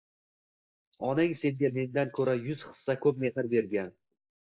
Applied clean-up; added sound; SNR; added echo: neural mask model Resemble Enhance denoiser.